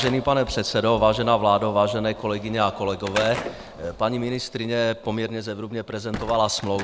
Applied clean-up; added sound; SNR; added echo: none; Slam / Wood; 15 dB; none.